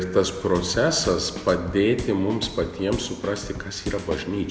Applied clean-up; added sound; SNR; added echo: none; Drum kit; 13 dB; none.